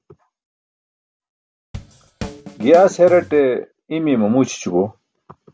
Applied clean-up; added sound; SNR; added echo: none; Drum kit; 14 dB; none.